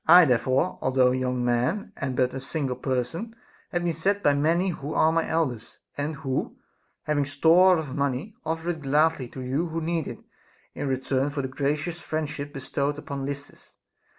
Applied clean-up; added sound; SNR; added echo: none; none; none; none.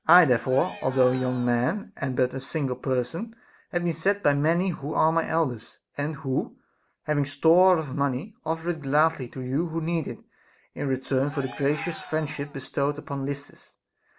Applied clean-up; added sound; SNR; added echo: none; Cheering; 17 dB; none.